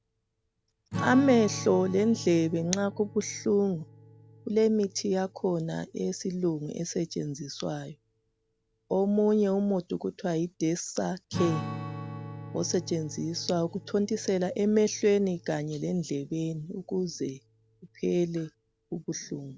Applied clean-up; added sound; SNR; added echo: none; Strum; 14 dB; none.